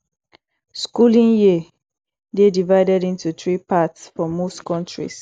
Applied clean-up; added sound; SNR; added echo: none; none; none; none.